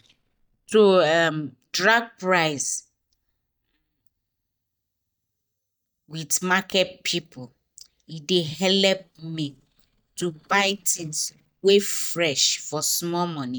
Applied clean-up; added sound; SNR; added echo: neural mask model DeepFilterNet 3.